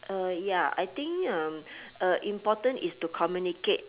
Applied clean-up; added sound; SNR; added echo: none; none; none; none.